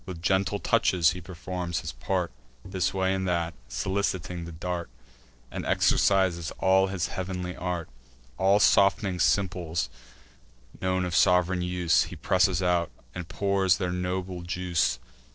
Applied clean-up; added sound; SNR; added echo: neural separator model SepFormer DNS4.